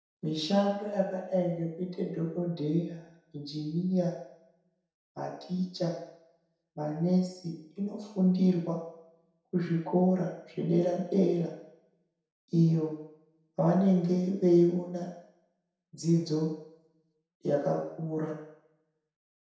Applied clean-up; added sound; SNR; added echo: none; none; none; reverberation time 0.7 s.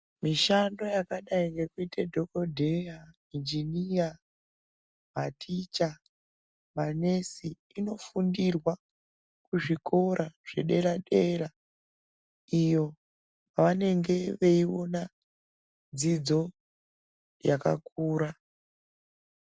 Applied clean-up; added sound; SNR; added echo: none; none; none; none.